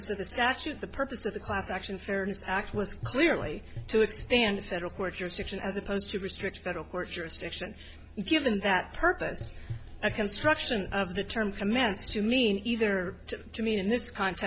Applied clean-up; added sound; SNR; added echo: none; Gurgling / Engine; 15 dB; none.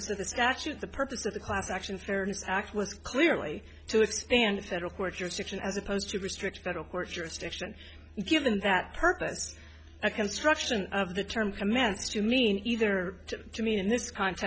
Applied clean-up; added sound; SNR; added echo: none; none; none; none.